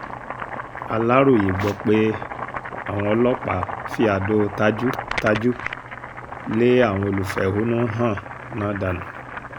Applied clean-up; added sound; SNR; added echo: none; Boiling; 9 dB; none.